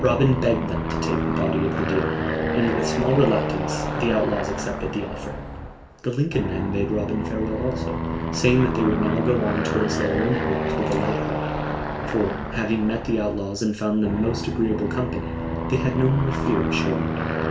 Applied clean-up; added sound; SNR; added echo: none; Aircraft; 1 dB; reverberation time 0.4 s.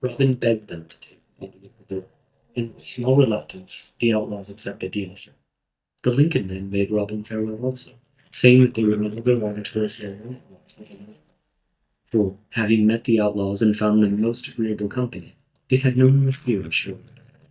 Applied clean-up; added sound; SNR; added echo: neural mask model DeepFilterNet 3.